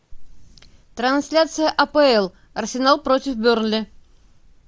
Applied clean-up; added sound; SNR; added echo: none; none; none; none.